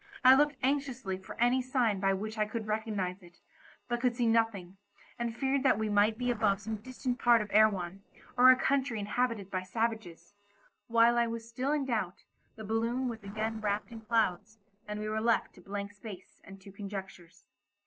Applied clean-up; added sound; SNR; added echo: neural separator model SepFormer DNS4.